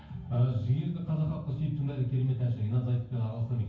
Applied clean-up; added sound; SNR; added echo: none; none; none; reverberation time 0.9 s.